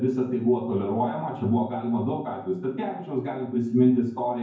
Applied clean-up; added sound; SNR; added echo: none; none; none; reverberation time 0.9 s.